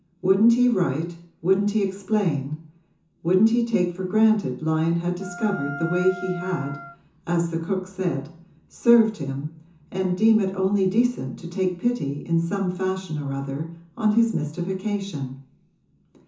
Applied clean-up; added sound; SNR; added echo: none; Wind instrument, woodwind instrument; 12 dB; reverberation time 0.6 s.